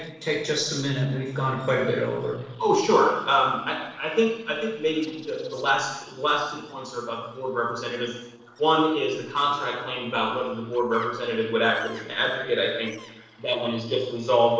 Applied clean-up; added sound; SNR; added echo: neural separator model SepFormer DNS4.